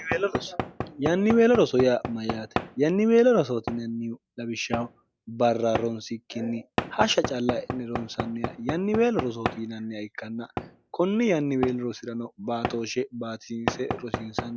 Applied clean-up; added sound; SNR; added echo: none; Knock / Wood; 9 dB; none.